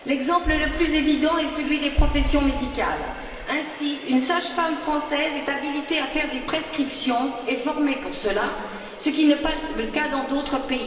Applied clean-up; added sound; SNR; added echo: none; Water tap, faucet; 19 dB; reverberation time 2.6 s.